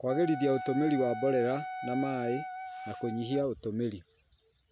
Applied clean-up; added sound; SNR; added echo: none; Wind instrument, woodwind instrument; 8 dB; none.